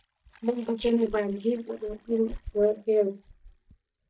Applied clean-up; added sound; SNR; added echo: neural mask model DeepFilterNet 3.